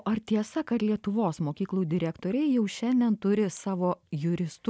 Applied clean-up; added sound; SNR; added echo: none; none; none; none.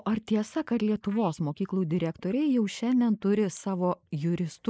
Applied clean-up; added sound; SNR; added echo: neural mask model Resemble Enhance denoiser.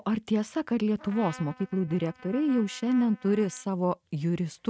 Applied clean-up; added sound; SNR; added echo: neural mask model RNNoise.